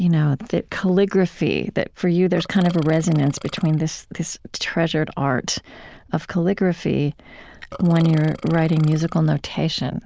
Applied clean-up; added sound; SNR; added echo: neural diffusion model UNIVERSE++.